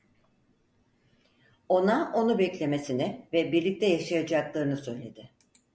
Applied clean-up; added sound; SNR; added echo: none; none; none; none.